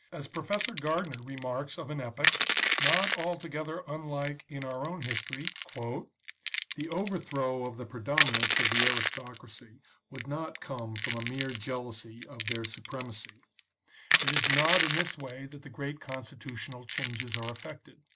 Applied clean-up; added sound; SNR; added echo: none; Crushing; -4 dB; none.